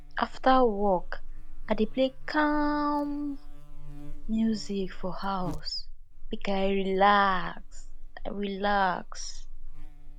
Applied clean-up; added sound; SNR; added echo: none; Buzz; 5 dB; none.